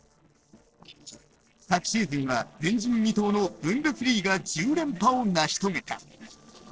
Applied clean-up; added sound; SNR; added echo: neural separator model SepFormer DNS4.